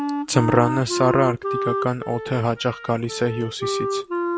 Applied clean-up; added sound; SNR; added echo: none; Wind instrument, woodwind instrument; 4 dB; none.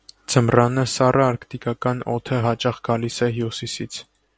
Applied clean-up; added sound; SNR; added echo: none; none; none; none.